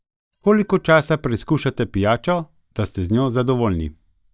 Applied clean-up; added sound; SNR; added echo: neural mask model DeepFilterNet 3.